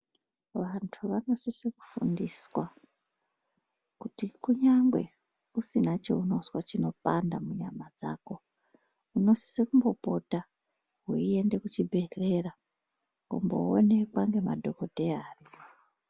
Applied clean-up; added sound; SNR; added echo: none; none; none; none.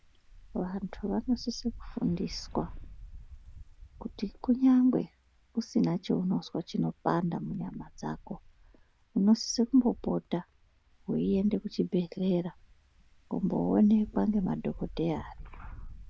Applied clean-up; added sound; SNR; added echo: none; Wind; 18 dB; none.